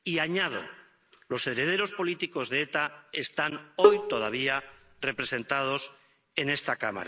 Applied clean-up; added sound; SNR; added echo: none; Bowed string instrument; -4 dB; none.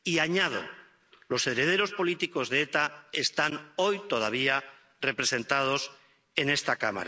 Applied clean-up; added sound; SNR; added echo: none; none; none; none.